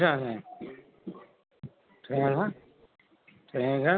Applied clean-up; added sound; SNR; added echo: none; none; none; none.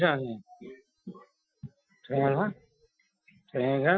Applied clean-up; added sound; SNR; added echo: classical method Wiener filter.